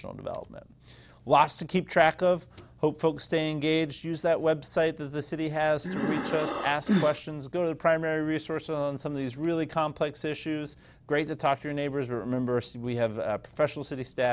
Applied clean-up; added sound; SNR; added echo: none; Breathing; 1 dB; none.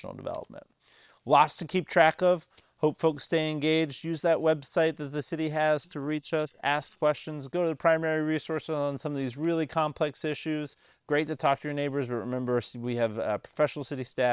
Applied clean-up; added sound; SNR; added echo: neural separator model SepFormer WHAM!.